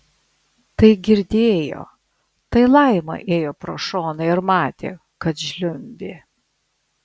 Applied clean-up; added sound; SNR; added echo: none; none; none; none.